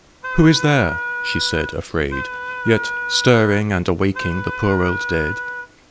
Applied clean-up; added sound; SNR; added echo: none; Wind instrument, woodwind instrument; 8 dB; none.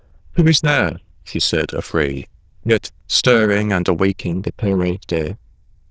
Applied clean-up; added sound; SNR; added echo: neural diffusion model UNIVERSE++.